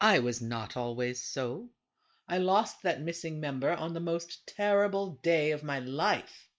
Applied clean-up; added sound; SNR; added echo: neural mask model Resemble Enhance denoiser.